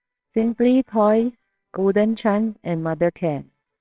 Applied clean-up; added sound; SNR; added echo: neural separator model SepFormer WHAMR!.